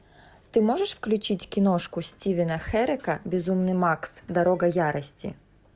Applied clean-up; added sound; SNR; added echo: none; none; none; none.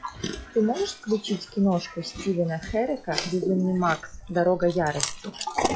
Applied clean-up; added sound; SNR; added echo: classical method log-MMSE.